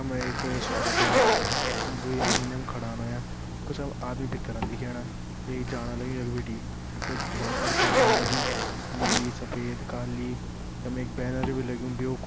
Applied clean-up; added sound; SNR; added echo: none; Zipper (clothing); -5 dB; none.